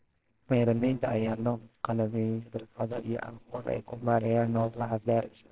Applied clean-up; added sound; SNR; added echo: neural separator model SepFormer WHAMR!.